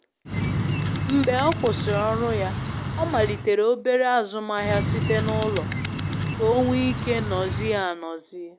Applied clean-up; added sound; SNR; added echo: none; Bird; 2 dB; none.